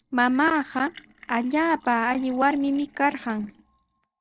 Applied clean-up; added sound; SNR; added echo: neural separator model SepFormer DNS4.